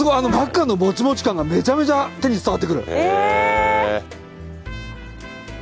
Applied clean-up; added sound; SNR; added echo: none; none; none; none.